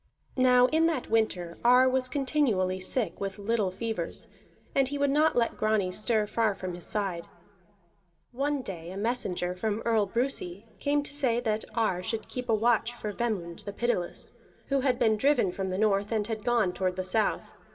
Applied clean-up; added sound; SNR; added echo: none; none; none; reverberation time 1.8 s.